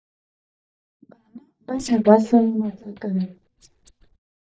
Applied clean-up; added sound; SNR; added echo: neural mask model DeepFilterNet 3.